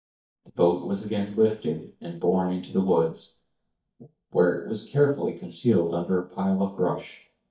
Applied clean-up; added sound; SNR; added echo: neural mask model DeepFilterNet 3.